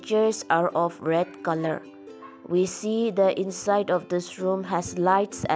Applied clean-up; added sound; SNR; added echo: none; Plucked string instrument; 20 dB; none.